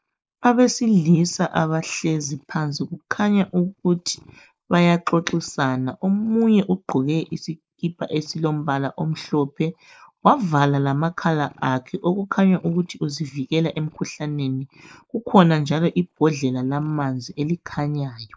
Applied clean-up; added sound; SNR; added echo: neural mask model Resemble Enhance denoiser.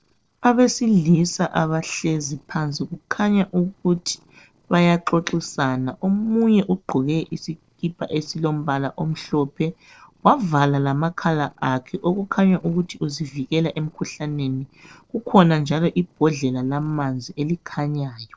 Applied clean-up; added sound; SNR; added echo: neural separator model SepFormer DNS4.